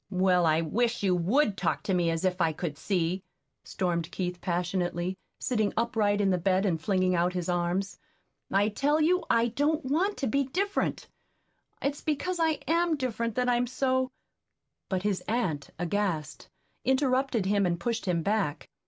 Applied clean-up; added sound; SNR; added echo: none; none; none; none.